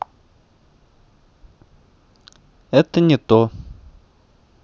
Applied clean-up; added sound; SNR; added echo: none; none; none; none.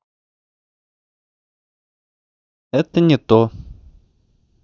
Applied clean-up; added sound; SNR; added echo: neural mask model DeepFilterNet 3.